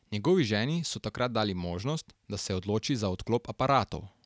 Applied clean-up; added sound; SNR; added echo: none; none; none; none.